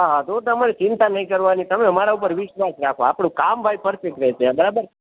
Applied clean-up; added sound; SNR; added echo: none; none; none; none.